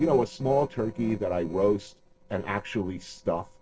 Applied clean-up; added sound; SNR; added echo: neural separator model SepFormer DNS4.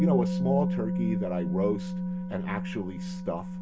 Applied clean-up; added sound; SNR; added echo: none; Musical instrument; -3 dB; reverberation time 0.2 s.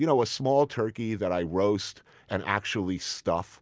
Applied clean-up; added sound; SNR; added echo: none; none; none; none.